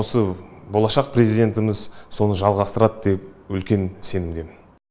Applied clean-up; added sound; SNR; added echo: none; none; none; none.